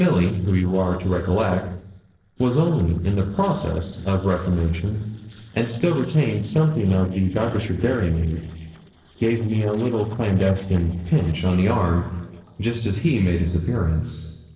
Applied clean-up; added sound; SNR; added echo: neural separator model SepFormer DNS4.